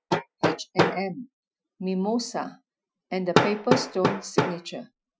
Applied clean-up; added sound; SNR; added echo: classical method Wiener filter.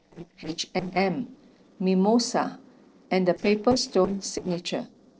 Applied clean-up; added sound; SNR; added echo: neural separator model SepFormer DNS4.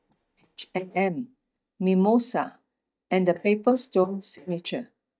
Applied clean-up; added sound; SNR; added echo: neural mask model DeepFilterNet 3.